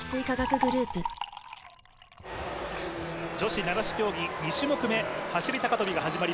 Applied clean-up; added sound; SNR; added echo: none; Liquid; 9 dB; none.